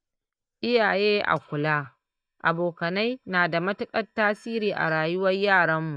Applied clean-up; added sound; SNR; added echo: neural mask model DeepFilterNet 3.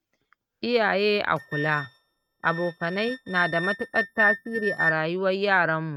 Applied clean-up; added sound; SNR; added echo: neural mask model RNNoise.